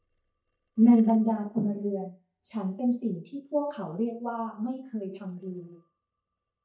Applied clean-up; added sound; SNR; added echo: neural mask model DeepFilterNet 3.